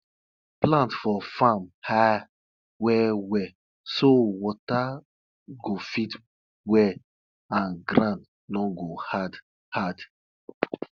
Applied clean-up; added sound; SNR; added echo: none; none; none; none.